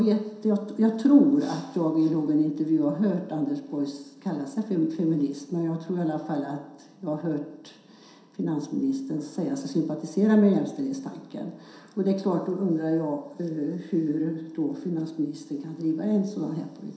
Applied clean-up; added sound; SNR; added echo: none; none; none; reverberation time 0.7 s.